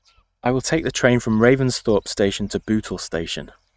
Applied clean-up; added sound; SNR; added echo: neural mask model RNNoise.